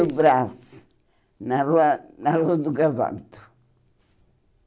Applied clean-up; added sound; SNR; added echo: none; none; none; none.